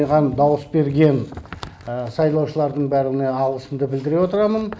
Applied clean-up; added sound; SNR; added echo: none; none; none; none.